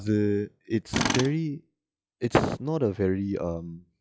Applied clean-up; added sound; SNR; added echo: classical method log-MMSE.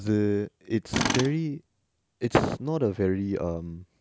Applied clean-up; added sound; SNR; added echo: none; Tools; 8 dB; none.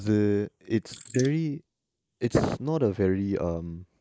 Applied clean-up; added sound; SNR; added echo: neural mask model Resemble Enhance denoiser.